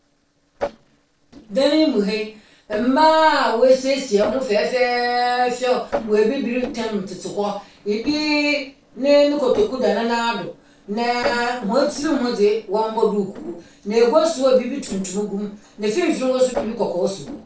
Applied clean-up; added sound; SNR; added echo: neural separator model SepFormer DNS4.